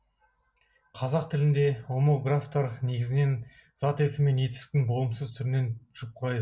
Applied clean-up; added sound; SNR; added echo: none; none; none; none.